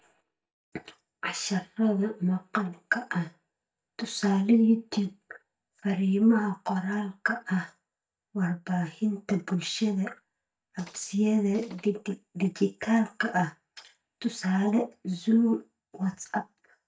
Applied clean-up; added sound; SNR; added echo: neural mask model DeepFilterNet 3.